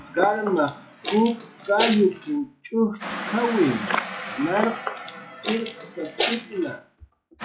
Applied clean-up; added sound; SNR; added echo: classical method log-MMSE.